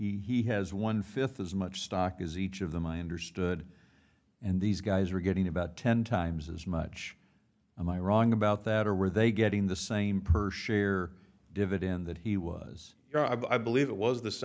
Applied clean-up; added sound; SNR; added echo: none; none; none; none.